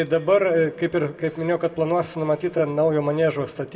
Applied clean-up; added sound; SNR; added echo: none; none; none; reverberation time 0.8 s.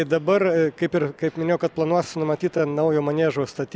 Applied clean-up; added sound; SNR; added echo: none; none; none; none.